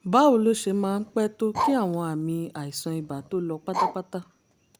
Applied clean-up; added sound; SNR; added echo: none; Bark; 8 dB; none.